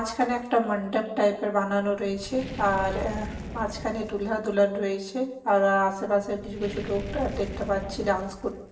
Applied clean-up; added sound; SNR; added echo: none; Fire; 13 dB; reverberation time 0.9 s.